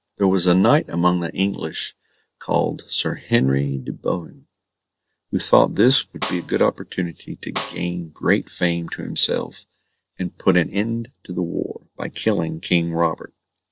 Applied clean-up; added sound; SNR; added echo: neural separator model SepFormer DNS4.